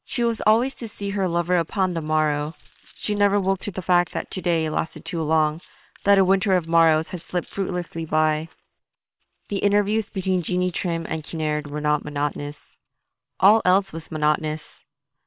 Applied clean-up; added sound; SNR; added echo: neural separator model SepFormer WHAM!.